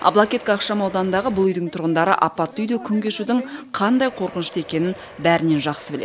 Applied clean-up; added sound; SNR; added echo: none; none; none; none.